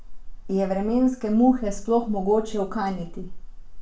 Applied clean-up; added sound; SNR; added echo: none; none; none; reverberation time 0.3 s.